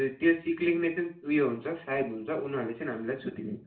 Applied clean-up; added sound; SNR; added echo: none; none; none; reverberation time 0.4 s.